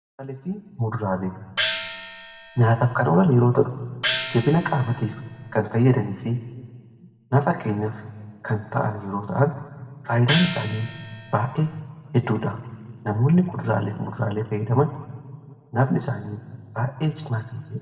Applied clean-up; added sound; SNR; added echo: none; Gong; 6 dB; reverberation time 1.4 s.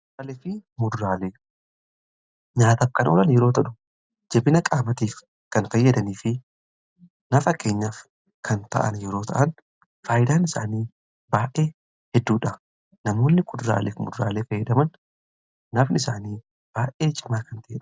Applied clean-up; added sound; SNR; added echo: none; none; none; none.